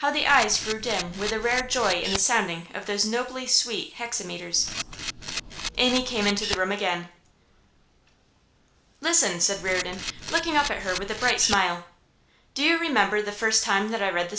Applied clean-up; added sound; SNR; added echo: none; Camera; 7 dB; reverberation time 0.4 s.